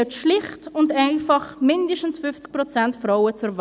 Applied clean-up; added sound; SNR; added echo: none; none; none; none.